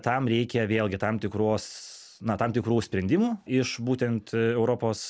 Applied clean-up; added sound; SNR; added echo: none; none; none; none.